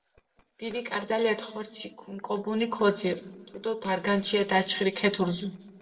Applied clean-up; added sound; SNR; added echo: neural separator model SepFormer DNS4.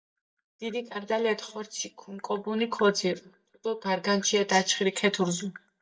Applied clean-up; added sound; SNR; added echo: neural mask model DeepFilterNet 3.